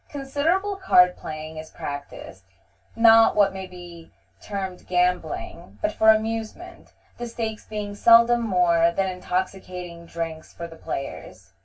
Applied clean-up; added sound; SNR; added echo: none; none; none; reverberation time 0.1 s.